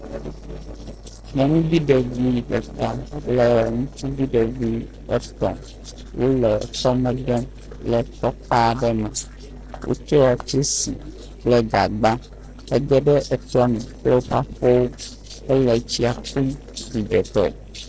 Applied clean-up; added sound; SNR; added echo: neural separator model SepFormer DNS4.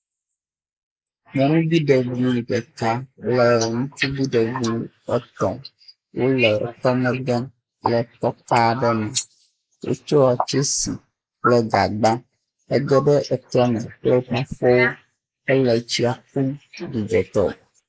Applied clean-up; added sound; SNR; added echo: neural mask model Resemble Enhance denoiser.